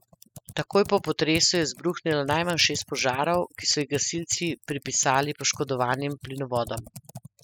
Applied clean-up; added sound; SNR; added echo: classical method spectral subtraction.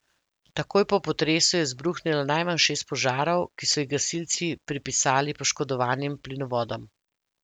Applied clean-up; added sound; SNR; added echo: none; none; none; none.